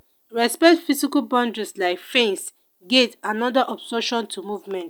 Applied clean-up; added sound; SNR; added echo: none; none; none; none.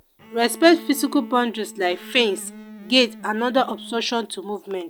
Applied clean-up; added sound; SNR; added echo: none; Electric guitar + Bowed string instrument; 19 dB; none.